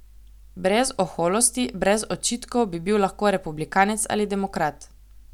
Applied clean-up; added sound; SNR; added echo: none; none; none; none.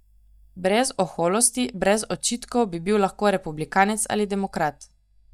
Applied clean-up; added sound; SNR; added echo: neural mask model DeepFilterNet 3.